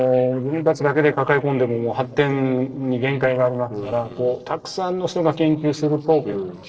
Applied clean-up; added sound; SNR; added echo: neural separator model SepFormer DNS4.